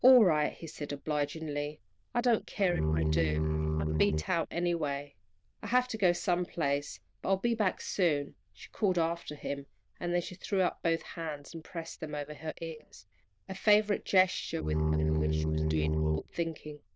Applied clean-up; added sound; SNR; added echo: neural diffusion model UNIVERSE++.